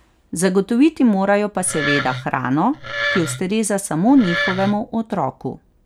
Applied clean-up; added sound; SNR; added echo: none; Wood; 6 dB; none.